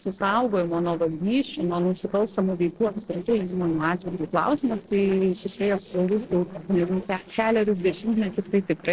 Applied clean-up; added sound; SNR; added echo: neural separator model SepFormer DNS4.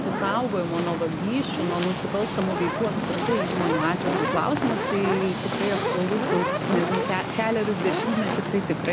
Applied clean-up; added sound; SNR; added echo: none; Fire; 0 dB; none.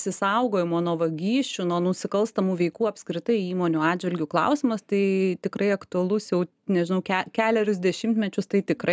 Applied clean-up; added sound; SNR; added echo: none; none; none; none.